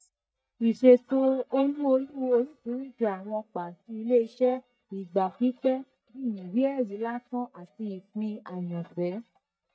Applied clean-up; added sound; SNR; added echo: neural mask model DeepFilterNet 3.